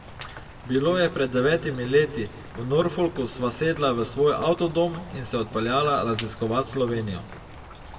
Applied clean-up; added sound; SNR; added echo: none; Rain; 15 dB; reverberation time 1.1 s.